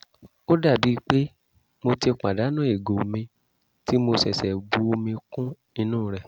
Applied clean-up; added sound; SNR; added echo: none; none; none; none.